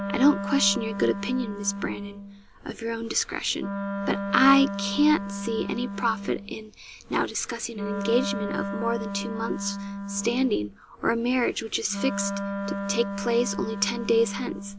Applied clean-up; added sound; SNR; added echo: none; Wind instrument, woodwind instrument; 6 dB; none.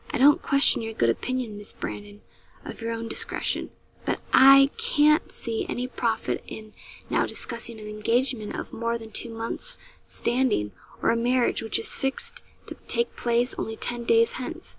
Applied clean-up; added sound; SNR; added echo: none; none; none; none.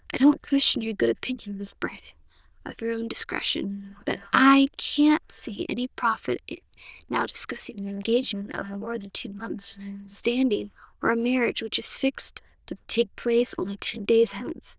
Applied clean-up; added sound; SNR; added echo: neural diffusion model UNIVERSE++.